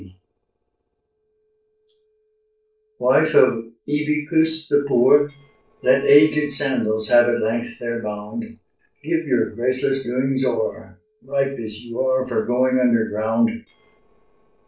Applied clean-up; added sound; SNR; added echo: neural separator model SepFormer DNS4.